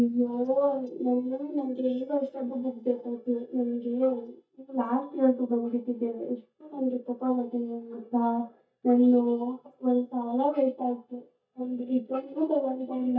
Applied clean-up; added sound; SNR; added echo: neural mask model DeepFilterNet 3.